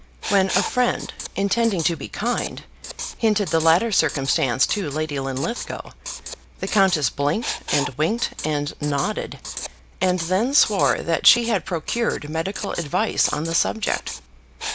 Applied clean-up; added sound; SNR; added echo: none; Writing; 11 dB; none.